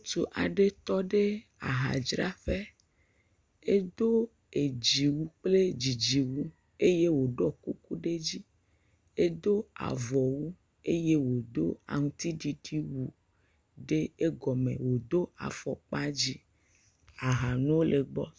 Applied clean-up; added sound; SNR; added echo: none; none; none; none.